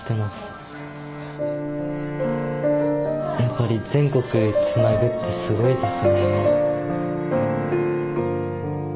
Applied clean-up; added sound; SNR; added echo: none; Bowed string instrument; 12 dB; none.